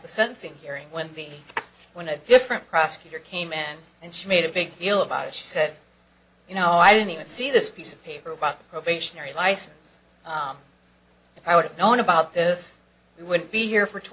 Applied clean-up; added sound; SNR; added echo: none; none; none; none.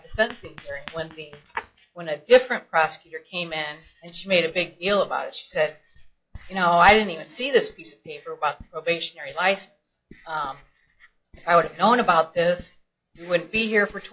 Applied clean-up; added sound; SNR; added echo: classical method log-MMSE.